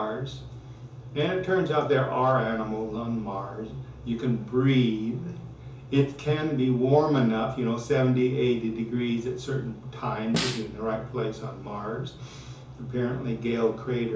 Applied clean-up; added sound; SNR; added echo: none; Snare drum; 8 dB; reverberation time 0.7 s.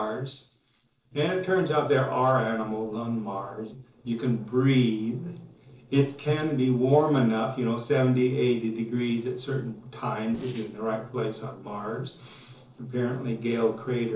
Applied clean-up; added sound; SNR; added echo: neural separator model SepFormer DNS4.